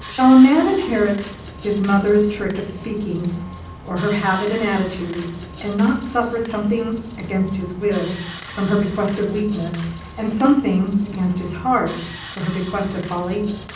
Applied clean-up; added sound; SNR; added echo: none; Sawing; 15 dB; reverberation time 0.6 s.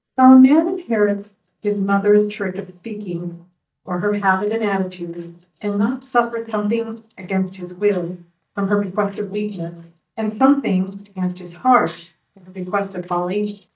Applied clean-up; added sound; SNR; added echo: neural mask model DeepFilterNet 3.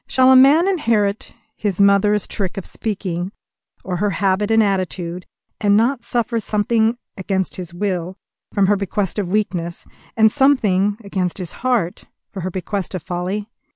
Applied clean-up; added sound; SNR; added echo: none; none; none; none.